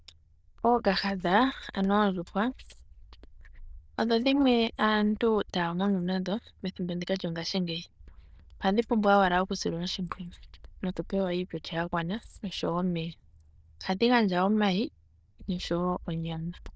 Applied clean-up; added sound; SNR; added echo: neural diffusion model UNIVERSE++.